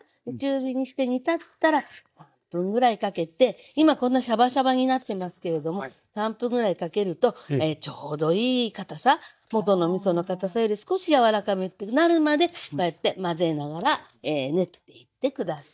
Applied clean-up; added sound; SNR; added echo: neural mask model DeepFilterNet 3.